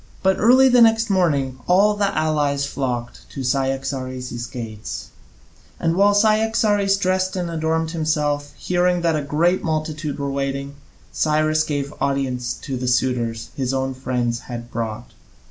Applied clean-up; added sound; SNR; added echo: none; none; none; none.